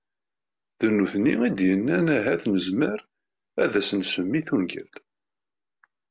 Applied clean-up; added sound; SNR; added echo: none; none; none; none.